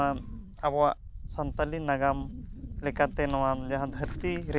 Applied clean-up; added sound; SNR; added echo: none; Wind; 8 dB; none.